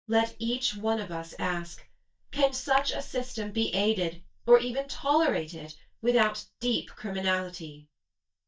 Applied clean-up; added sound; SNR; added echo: neural mask model DeepFilterNet 3.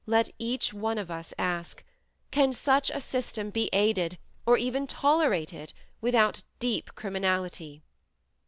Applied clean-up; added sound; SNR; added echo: none; none; none; none.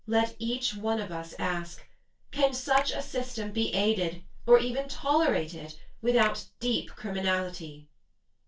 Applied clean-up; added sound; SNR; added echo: neural separator model SepFormer DNS4.